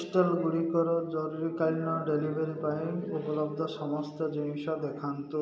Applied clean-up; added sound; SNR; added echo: none; none; none; none.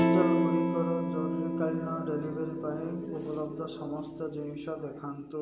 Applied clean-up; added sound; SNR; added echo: none; Electric guitar / Strum; -3 dB; none.